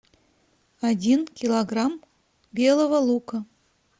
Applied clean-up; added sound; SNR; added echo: none; none; none; none.